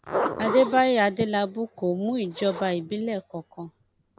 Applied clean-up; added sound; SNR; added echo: none; Zipper (clothing); 9 dB; none.